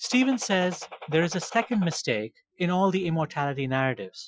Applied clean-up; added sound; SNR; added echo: classical method Wiener filter.